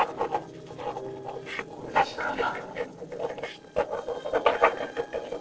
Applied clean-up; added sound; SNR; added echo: neural separator model SepFormer DNS4.